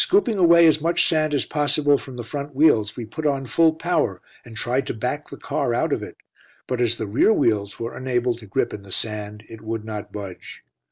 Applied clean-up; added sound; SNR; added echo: none; none; none; none.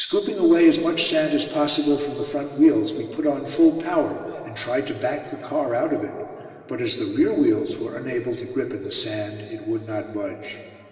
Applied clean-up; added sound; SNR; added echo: none; none; none; reverberation time 2.7 s.